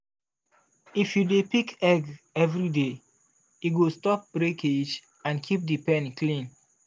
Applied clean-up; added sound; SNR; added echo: none; none; none; none.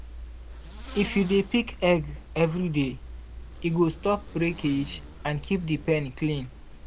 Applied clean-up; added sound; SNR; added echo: none; Zipper (clothing); 11 dB; none.